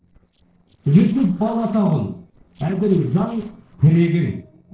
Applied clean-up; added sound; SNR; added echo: neural separator model SepFormer DNS4.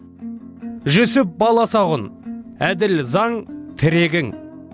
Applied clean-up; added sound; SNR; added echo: none; none; none; none.